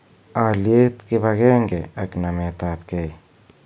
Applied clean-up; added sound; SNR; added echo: none; none; none; none.